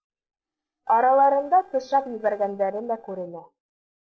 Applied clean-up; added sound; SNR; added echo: neural separator model SepFormer DNS4.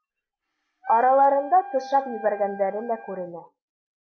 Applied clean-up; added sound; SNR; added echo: none; Wind instrument, woodwind instrument; 15 dB; none.